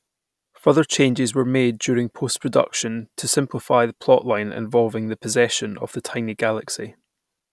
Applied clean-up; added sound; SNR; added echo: none; none; none; none.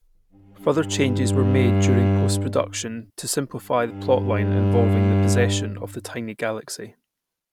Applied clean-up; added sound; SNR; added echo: none; Bowed string instrument; -4 dB; none.